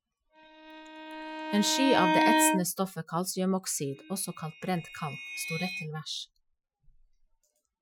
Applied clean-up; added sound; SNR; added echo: classical method Wiener filter.